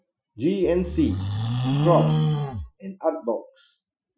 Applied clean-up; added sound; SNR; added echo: classical method Wiener filter.